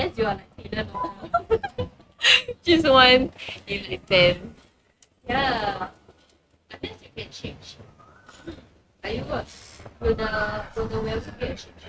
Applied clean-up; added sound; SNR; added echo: neural mask model RNNoise.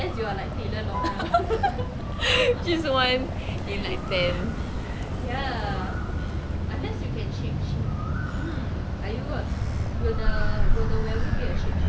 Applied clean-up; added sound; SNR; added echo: none; Motor vehicle (road); -3 dB; none.